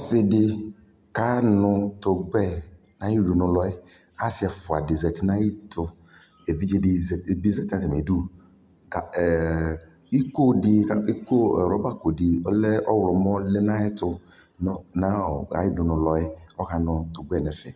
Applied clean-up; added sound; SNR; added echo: none; none; none; none.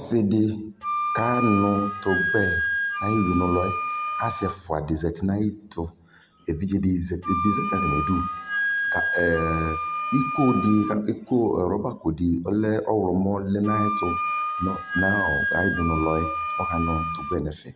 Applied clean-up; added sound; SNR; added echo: none; Wind instrument, woodwind instrument; 3 dB; none.